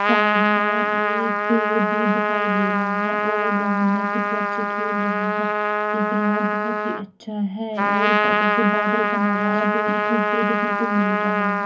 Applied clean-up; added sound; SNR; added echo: none; Trumpet; -3 dB; reverberation time 0.3 s.